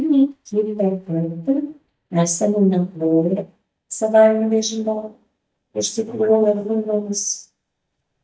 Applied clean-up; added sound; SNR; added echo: neural mask model DeepFilterNet 3.